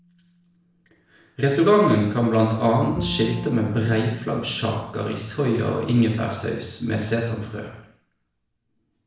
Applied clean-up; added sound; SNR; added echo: none; Bowed string instrument; 17 dB; reverberation time 0.6 s.